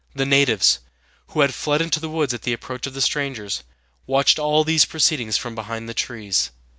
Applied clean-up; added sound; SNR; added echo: none; none; none; none.